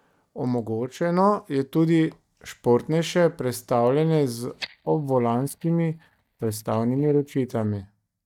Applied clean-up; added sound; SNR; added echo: neural mask model DeepFilterNet 3.